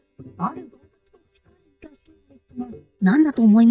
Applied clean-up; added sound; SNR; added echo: neural mask model DeepFilterNet 3.